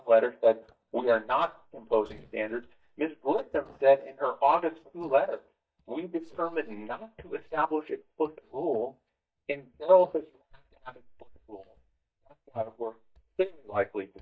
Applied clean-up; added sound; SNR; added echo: neural mask model DeepFilterNet 3.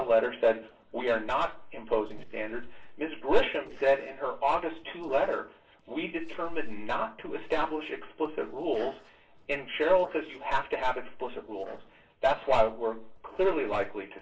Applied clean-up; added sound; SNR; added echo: neural separator model SepFormer DNS4.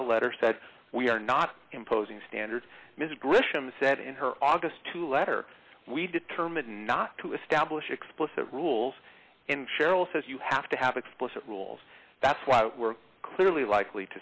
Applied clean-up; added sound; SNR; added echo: none; none; none; none.